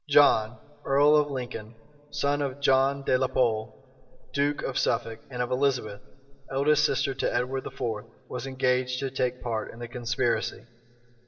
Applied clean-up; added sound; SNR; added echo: none; none; none; reverberation time 2.2 s.